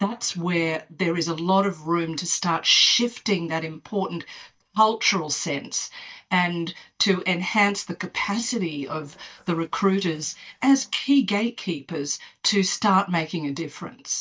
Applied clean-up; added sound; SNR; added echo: neural mask model DeepFilterNet 3.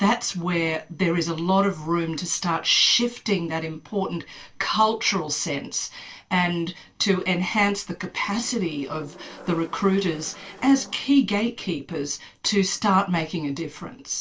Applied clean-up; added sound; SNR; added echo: neural separator model SepFormer DNS4.